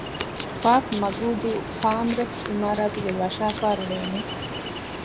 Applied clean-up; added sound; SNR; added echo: none; Domestic sounds, home sounds + Ocean; 6 dB; none.